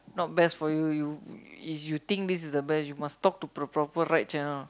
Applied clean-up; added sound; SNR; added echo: none; none; none; none.